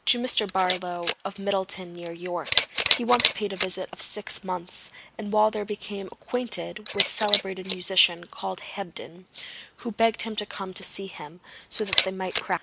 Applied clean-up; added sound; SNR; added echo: neural mask model Resemble Enhance denoiser.